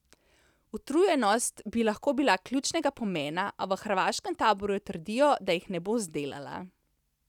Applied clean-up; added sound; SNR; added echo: none; none; none; none.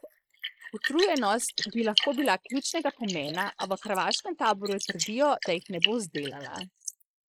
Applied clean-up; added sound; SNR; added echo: neural mask model Resemble Enhance denoiser.